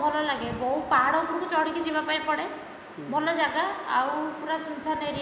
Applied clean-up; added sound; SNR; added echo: none; none; none; none.